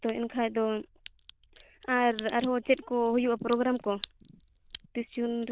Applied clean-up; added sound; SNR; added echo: neural diffusion model UNIVERSE++.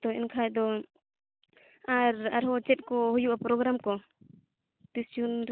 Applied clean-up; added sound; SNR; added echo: none; none; none; none.